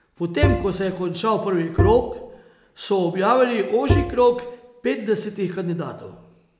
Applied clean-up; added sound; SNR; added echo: none; Bowed string instrument; 0 dB; none.